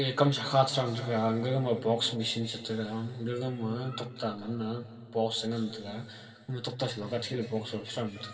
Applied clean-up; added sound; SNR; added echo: none; none; none; reverberation time 2.4 s.